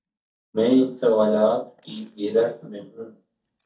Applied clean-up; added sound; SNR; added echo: neural mask model DeepFilterNet 3.